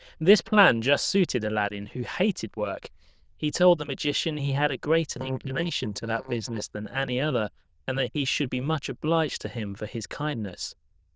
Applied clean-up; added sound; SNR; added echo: neural diffusion model UNIVERSE++.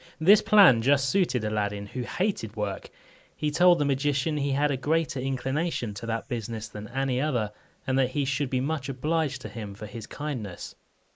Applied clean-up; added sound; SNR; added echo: neural mask model Resemble Enhance denoiser.